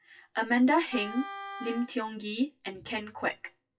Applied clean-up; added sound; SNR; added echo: classical method WPE with log-MMSE.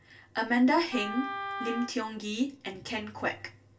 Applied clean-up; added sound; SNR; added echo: none; Wind instrument, woodwind instrument; 8 dB; reverberation time 0.2 s.